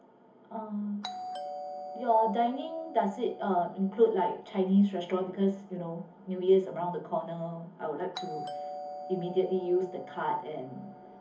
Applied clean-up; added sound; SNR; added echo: none; Doorbell; 14 dB; reverberation time 0.3 s.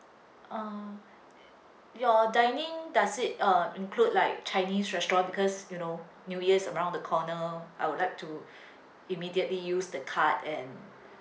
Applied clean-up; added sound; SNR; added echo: none; none; none; none.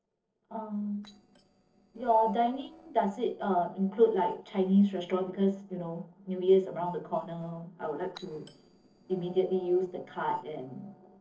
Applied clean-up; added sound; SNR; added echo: neural separator model SepFormer DNS4.